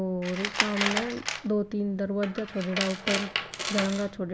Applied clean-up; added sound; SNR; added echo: none; Tools; 3 dB; none.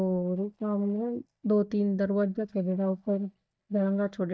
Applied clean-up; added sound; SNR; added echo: neural mask model DeepFilterNet 3.